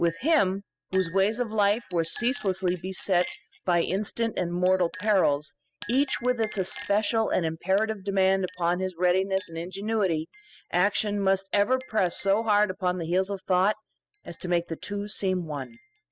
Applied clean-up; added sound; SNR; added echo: classical method spectral subtraction.